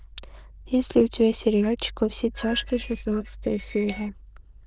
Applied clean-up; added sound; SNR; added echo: neural diffusion model UNIVERSE++.